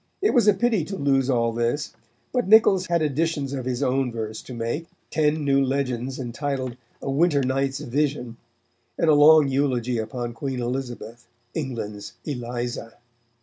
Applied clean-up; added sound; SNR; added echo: none; none; none; none.